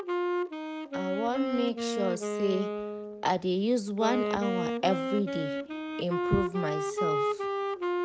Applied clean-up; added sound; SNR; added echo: none; Wind instrument, woodwind instrument; 0 dB; none.